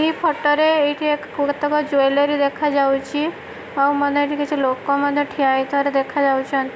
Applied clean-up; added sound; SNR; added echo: none; none; none; none.